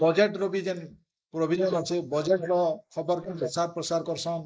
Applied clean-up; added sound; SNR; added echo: neural mask model Resemble Enhance denoiser.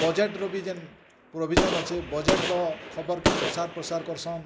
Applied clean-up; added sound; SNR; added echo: none; Gunshot, gunfire; 1 dB; none.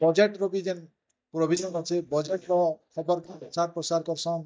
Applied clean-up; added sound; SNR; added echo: neural mask model DeepFilterNet 3.